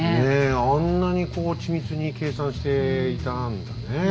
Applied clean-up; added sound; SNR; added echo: none; Mechanical fan; 12 dB; none.